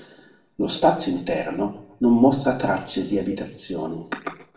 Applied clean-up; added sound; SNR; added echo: none; none; none; reverberation time 0.6 s.